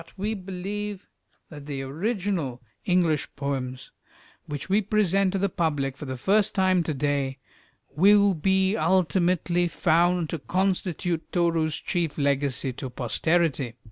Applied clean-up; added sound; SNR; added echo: none; none; none; none.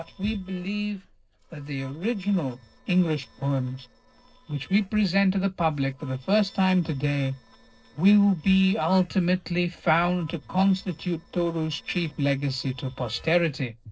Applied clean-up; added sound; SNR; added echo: neural separator model SepFormer DNS4.